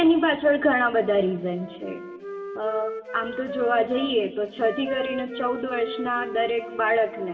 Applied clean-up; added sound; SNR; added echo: none; Wind instrument, woodwind instrument; 11 dB; reverberation time 1.8 s.